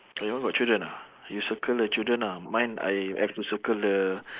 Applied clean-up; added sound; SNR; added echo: neural mask model Resemble Enhance denoiser.